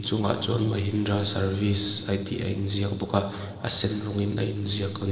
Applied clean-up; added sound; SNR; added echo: neural separator model SepFormer DNS4.